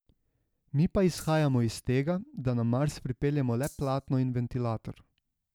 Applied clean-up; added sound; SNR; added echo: none; Rattle (instrument); 20 dB; none.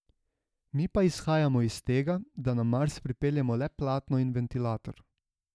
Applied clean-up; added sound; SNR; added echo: neural mask model DeepFilterNet 3.